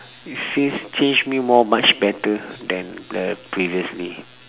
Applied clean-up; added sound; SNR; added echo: none; none; none; none.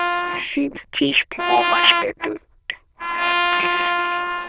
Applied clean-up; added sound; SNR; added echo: neural diffusion model UNIVERSE++.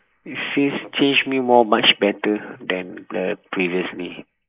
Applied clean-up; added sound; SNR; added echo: neural mask model Resemble Enhance denoiser.